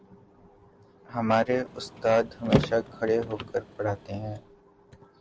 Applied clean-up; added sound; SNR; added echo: none; Car; 3 dB; none.